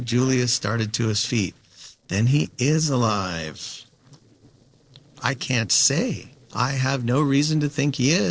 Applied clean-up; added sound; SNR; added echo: neural separator model SepFormer DNS4.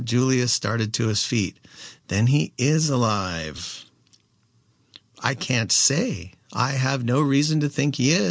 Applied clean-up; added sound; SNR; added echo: none; none; none; none.